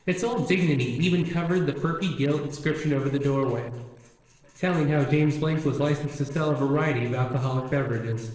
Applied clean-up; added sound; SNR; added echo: neural separator model SepFormer DNS4.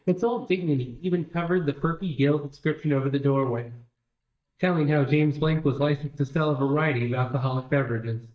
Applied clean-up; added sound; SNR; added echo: neural mask model DeepFilterNet 3.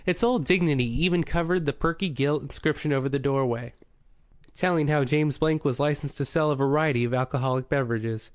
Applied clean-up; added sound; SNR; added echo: none; none; none; none.